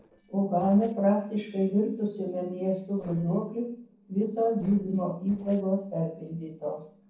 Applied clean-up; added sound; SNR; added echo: neural separator model SepFormer DNS4.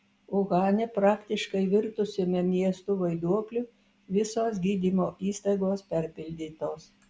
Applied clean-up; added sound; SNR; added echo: none; none; none; none.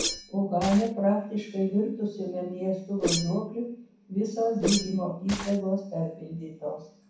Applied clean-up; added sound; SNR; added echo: none; Whoosh, swoosh, swish; 8 dB; reverberation time 0.6 s.